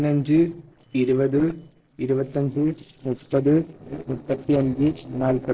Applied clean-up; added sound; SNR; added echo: neural separator model SepFormer DNS4.